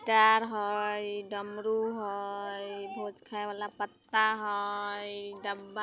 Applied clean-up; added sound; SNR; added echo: none; none; none; none.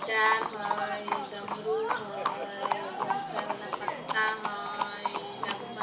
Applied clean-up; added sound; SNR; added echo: none; Livestock, farm animals, working animals; 0 dB; reverberation time 0.2 s.